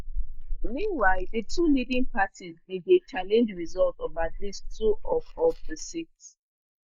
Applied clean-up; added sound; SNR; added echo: neural mask model Resemble Enhance denoiser.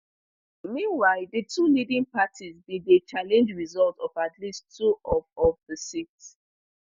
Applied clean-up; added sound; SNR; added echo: none; none; none; none.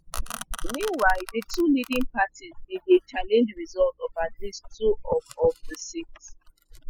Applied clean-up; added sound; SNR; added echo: classical method spectral subtraction.